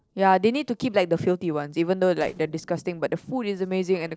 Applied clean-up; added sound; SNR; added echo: neural separator model SepFormer DNS4.